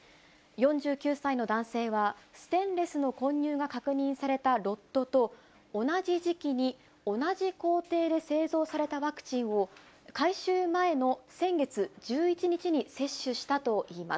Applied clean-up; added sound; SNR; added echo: none; none; none; none.